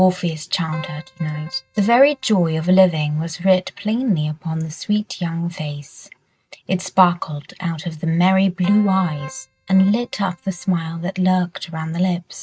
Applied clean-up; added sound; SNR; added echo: neural mask model RNNoise.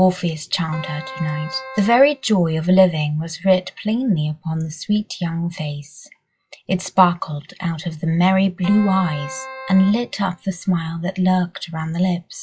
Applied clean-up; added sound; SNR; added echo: classical method log-MMSE.